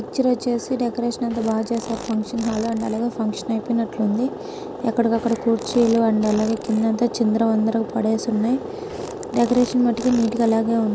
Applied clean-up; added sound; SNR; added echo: none; Fart; 18 dB; none.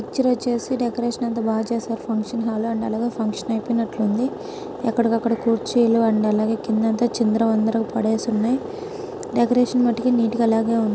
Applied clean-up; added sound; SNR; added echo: none; none; none; none.